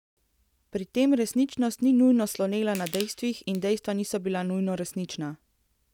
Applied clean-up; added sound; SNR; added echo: none; Crushing; 17 dB; none.